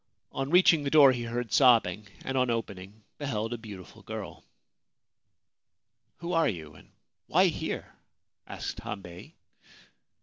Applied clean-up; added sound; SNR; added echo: none; none; none; none.